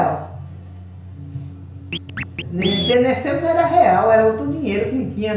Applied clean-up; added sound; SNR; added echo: none; Scratching (performance technique); 11 dB; reverberation time 0.5 s.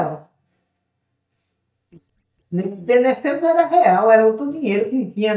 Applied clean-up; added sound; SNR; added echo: neural mask model DeepFilterNet 3.